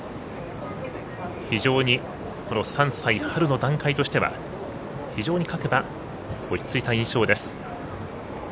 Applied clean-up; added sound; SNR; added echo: none; none; none; none.